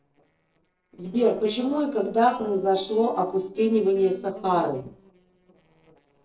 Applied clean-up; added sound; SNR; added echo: neural separator model SepFormer DNS4.